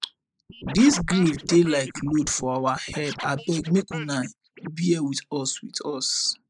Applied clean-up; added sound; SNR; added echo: neural mask model Resemble Enhance denoiser.